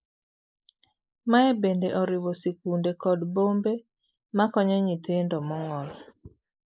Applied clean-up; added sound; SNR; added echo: neural mask model Resemble Enhance denoiser.